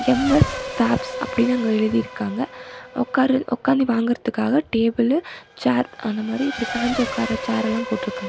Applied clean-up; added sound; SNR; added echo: none; Race car, auto racing / Accelerating, revving, vroom; 11 dB; none.